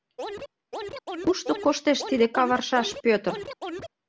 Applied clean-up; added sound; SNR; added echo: none; Scratching (performance technique); 9 dB; none.